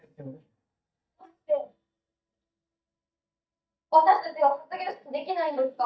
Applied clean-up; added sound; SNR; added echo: neural mask model DeepFilterNet 3.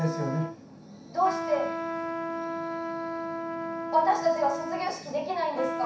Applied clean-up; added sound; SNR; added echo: none; Trumpet; 4 dB; reverberation time 0.7 s.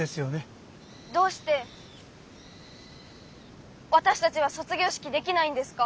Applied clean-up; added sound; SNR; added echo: none; none; none; none.